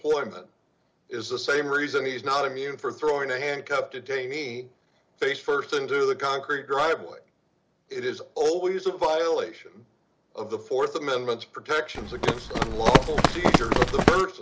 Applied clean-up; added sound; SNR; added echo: none; Run; -5 dB; none.